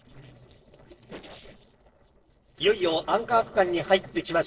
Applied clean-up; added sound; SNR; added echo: neural separator model SepFormer DNS4.